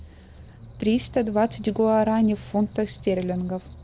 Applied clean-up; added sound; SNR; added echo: none; Squeak; 17 dB; none.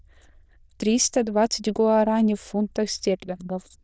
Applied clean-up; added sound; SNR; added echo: neural diffusion model UNIVERSE++.